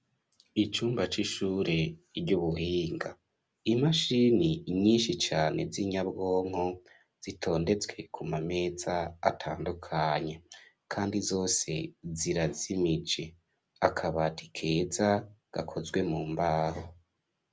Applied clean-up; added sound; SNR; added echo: none; none; none; none.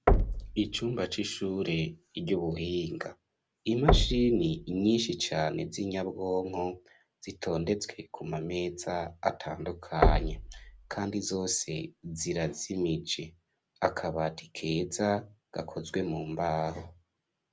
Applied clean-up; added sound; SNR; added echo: none; Knock; 0 dB; none.